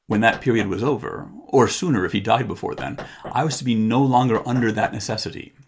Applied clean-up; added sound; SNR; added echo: neural mask model Resemble Enhance denoiser.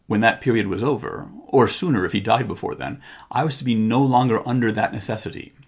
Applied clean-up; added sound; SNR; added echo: none; none; none; none.